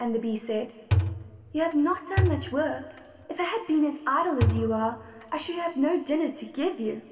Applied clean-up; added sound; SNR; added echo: none; Thump, thud; 1 dB; reverberation time 2.2 s.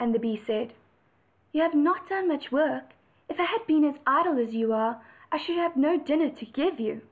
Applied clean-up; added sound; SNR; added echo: none; none; none; none.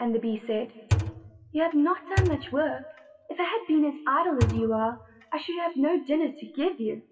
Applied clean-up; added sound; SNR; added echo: classical method WPE with log-MMSE.